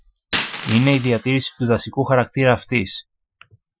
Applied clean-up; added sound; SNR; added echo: classical method Wiener filter.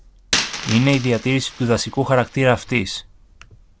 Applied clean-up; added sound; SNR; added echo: none; Coin (dropping); 10 dB; none.